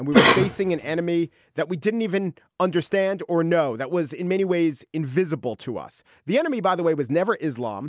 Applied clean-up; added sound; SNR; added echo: none; Cough; -2 dB; none.